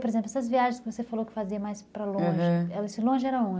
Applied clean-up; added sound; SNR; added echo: none; none; none; none.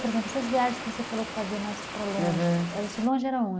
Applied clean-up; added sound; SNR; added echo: none; Water; 10 dB; none.